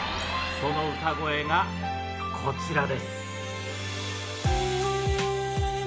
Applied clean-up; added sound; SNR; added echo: none; none; none; none.